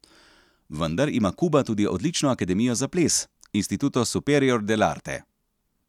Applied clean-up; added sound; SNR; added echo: none; none; none; none.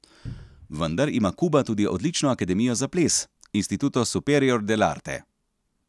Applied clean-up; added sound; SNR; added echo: none; Cupboard open or close; 17 dB; none.